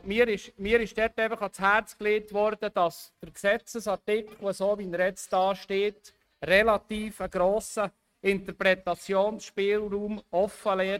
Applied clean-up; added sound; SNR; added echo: neural mask model RNNoise.